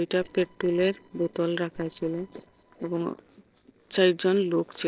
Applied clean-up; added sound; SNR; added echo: neural separator model SepFormer DNS4.